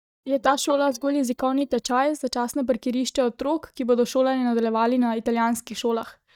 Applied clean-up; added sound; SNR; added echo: neural mask model DeepFilterNet 3.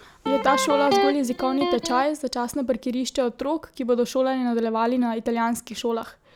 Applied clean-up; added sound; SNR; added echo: none; Electric guitar; 1 dB; none.